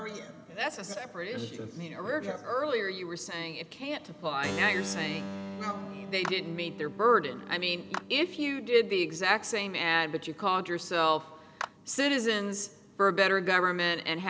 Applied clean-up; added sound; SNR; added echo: none; Clapping + Keyboard (musical); 14 dB; none.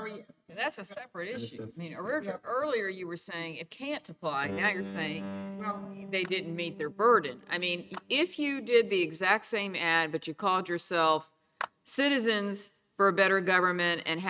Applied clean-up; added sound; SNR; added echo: neural mask model RNNoise.